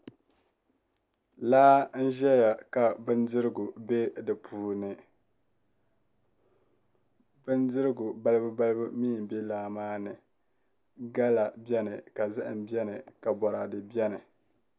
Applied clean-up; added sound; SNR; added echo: none; none; none; none.